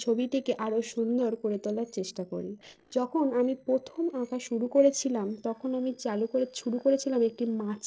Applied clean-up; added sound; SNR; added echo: neural separator model SepFormer DNS4.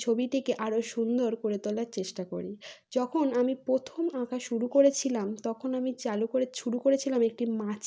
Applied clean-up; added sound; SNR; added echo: none; none; none; none.